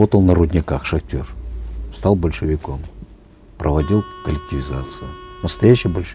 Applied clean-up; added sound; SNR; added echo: none; Harmonica; 18 dB; none.